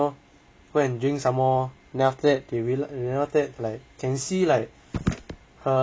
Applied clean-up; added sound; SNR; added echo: none; none; none; none.